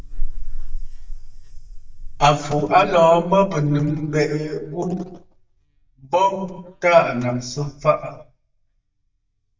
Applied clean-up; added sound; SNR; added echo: neural mask model DeepFilterNet 3.